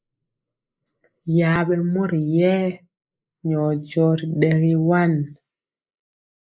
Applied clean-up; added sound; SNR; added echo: neural mask model Resemble Enhance denoiser.